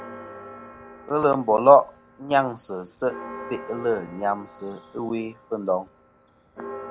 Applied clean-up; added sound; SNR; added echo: none; Church bell; 17 dB; none.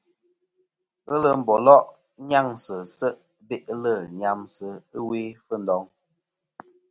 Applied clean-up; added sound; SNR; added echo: none; none; none; none.